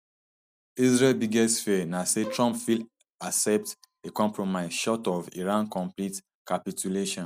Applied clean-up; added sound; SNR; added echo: none; Bowed string instrument; 16 dB; none.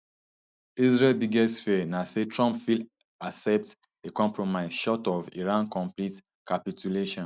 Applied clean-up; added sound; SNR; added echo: neural mask model Resemble Enhance denoiser.